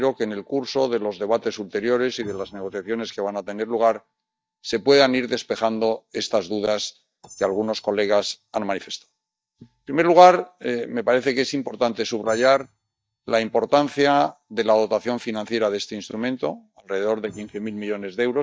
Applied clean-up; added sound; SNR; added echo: neural mask model DeepFilterNet 3.